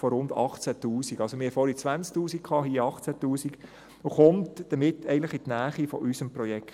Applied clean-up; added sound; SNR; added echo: none; none; none; none.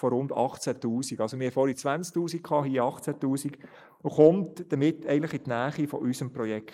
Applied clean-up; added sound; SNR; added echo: neural mask model Resemble Enhance denoiser.